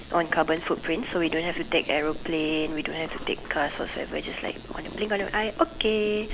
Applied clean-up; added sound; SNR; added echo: none; Boiling; 12 dB; none.